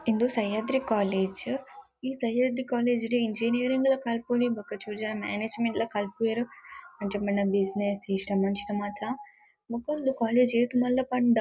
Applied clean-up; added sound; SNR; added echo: none; none; none; none.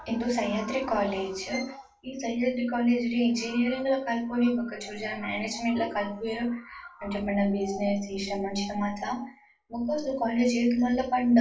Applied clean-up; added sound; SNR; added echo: none; Bowed string instrument; 17 dB; reverberation time 0.4 s.